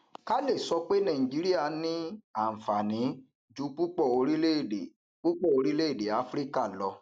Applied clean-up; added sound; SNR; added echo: none; none; none; none.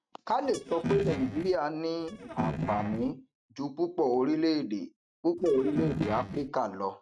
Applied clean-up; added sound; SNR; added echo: neural mask model RNNoise.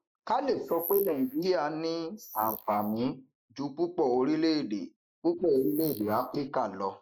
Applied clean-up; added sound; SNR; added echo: neural mask model Resemble Enhance denoiser.